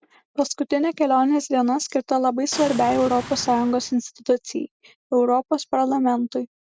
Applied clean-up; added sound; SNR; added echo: none; Boom; 13 dB; none.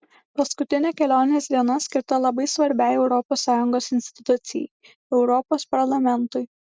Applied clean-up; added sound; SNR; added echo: none; none; none; none.